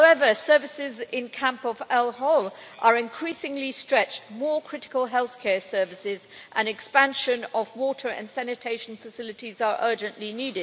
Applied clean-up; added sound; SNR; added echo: none; none; none; none.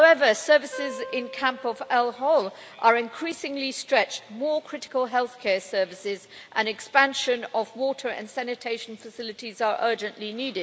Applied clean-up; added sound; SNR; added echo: none; Wind instrument, woodwind instrument; 15 dB; none.